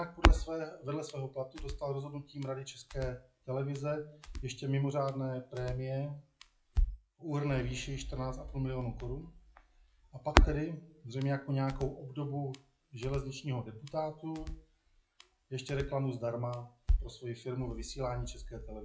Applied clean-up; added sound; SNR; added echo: classical method WPE with log-MMSE.